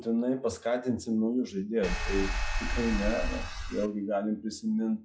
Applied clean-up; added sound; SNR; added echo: classical method log-MMSE.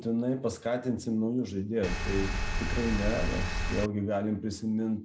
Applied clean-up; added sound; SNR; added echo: none; Engine; 0 dB; none.